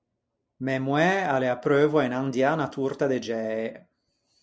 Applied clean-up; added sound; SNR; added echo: none; none; none; none.